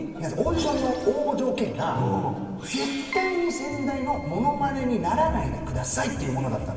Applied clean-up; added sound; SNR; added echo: none; Keyboard (musical); 12 dB; reverberation time 1.9 s.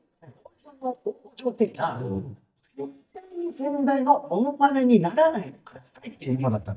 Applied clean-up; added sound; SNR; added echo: neural mask model DeepFilterNet 3.